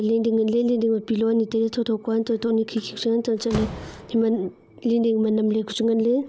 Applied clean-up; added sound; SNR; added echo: none; Slam; 19 dB; none.